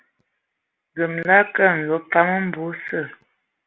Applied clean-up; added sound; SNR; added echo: none; none; none; none.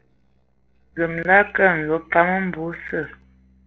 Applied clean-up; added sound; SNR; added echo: neural separator model SepFormer DNS4.